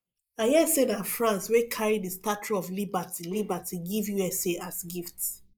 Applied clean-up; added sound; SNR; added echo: neural mask model Resemble Enhance denoiser.